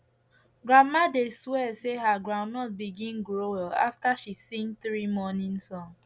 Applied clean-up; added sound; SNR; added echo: none; none; none; none.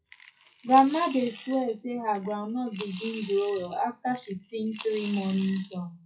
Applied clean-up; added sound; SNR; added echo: classical method WPE with log-MMSE.